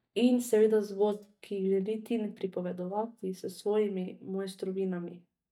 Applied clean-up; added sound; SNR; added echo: neural mask model DeepFilterNet 3.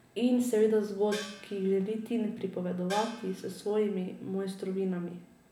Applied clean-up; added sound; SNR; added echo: none; Gong; 16 dB; none.